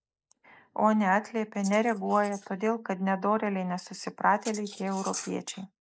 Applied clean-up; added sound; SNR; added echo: neural mask model Resemble Enhance denoiser.